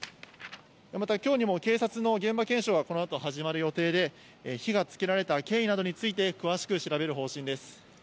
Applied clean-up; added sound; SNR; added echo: none; none; none; none.